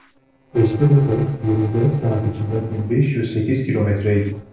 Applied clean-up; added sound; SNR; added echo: neural separator model SepFormer DNS4.